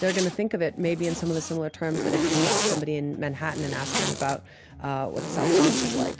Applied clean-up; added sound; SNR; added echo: none; Zipper (clothing); -1 dB; none.